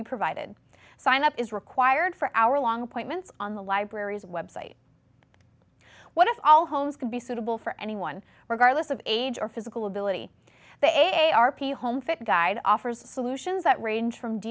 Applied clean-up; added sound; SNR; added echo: none; none; none; none.